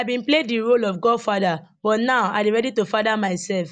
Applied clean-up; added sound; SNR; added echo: none; none; none; none.